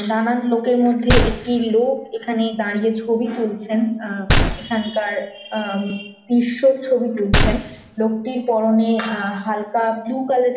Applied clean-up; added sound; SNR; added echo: none; Gunshot, gunfire; 4 dB; reverberation time 0.9 s.